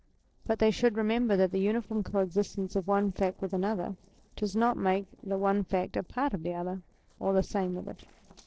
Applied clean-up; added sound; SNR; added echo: neural separator model SepFormer DNS4.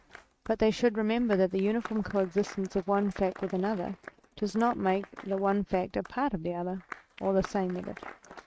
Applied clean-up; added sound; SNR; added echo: neural mask model RNNoise.